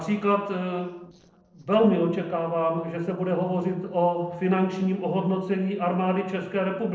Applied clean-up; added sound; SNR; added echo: neural separator model SepFormer DNS4.